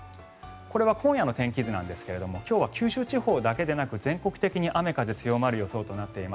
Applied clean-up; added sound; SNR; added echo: none; none; none; none.